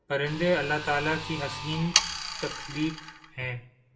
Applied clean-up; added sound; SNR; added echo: none; Sawing; 3 dB; reverberation time 0.4 s.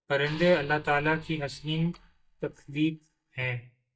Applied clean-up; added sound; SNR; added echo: neural mask model DeepFilterNet 3.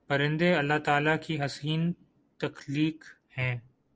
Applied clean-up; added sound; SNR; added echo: none; none; none; none.